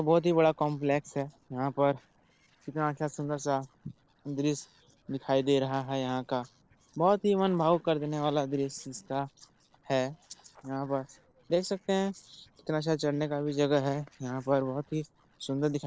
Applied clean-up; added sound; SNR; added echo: neural separator model SepFormer DNS4.